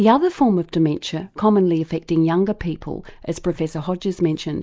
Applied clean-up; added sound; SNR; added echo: neural mask model Resemble Enhance denoiser.